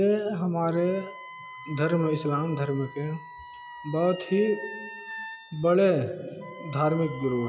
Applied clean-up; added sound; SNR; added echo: classical method log-MMSE.